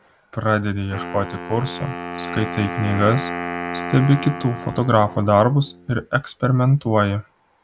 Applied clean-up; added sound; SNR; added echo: none; Wind instrument, woodwind instrument; 11 dB; none.